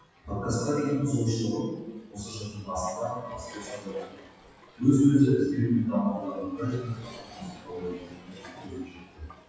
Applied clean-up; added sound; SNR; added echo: classical method WPE with log-MMSE.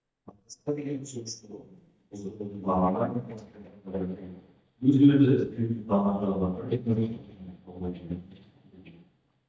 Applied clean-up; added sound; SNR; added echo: neural mask model DeepFilterNet 3.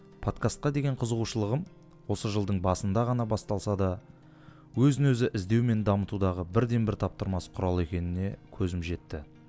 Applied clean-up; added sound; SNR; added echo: none; none; none; none.